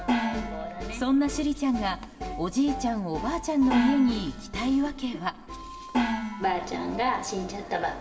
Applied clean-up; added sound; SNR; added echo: none; Gong; 6 dB; reverberation time 2.8 s.